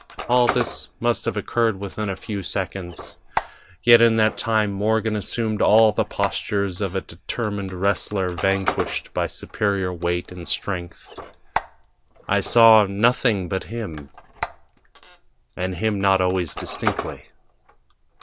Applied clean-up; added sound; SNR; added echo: none; Squeak; 12 dB; none.